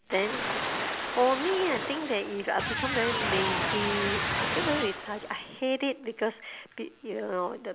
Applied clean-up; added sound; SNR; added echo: none; Ocean + Electric guitar; 1 dB; none.